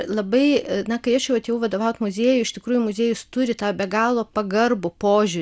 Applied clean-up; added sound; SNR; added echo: none; none; none; none.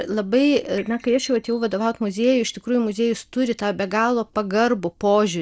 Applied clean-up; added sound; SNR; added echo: neural separator model SepFormer DNS4.